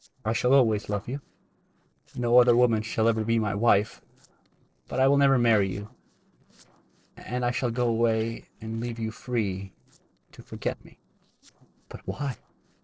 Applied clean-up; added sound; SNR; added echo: neural separator model SepFormer DNS4.